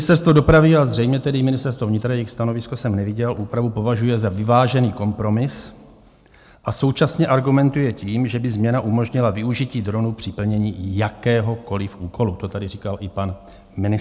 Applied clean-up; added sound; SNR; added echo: none; none; none; none.